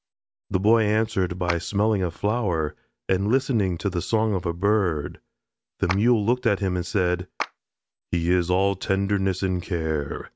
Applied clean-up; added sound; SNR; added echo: none; Clapping; 15 dB; none.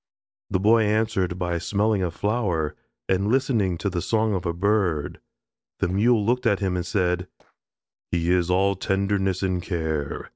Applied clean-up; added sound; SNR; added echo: neural separator model SepFormer DNS4.